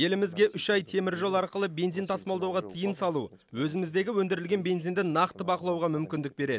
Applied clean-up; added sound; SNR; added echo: none; none; none; none.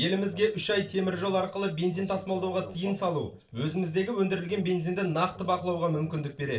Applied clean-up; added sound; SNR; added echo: none; none; none; reverberation time 0.3 s.